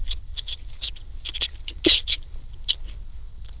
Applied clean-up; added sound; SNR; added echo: neural diffusion model UNIVERSE++.